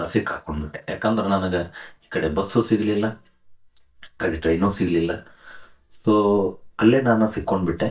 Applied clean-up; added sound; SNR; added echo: neural mask model DeepFilterNet 3.